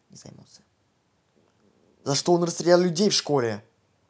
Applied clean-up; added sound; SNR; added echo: none; none; none; none.